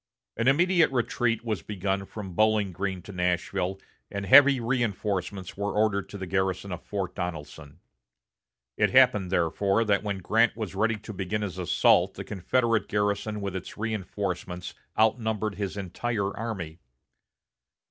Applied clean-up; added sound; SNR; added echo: none; none; none; none.